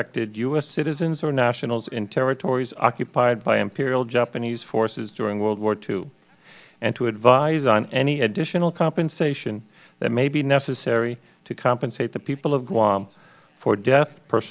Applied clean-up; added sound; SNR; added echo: none; none; none; none.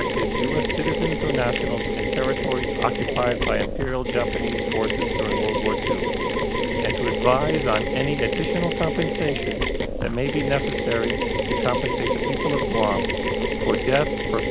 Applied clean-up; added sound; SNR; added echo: none; Mechanisms; -2 dB; none.